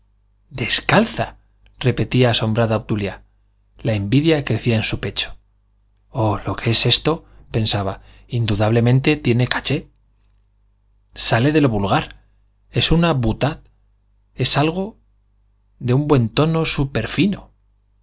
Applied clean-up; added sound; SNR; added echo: none; none; none; none.